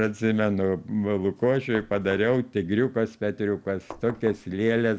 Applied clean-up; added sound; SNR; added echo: none; Knock; 18 dB; none.